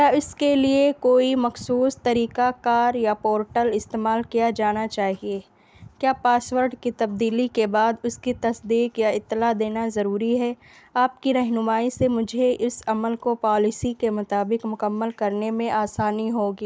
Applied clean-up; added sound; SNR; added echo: none; none; none; none.